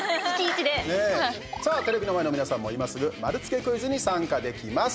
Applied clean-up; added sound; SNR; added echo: none; none; none; none.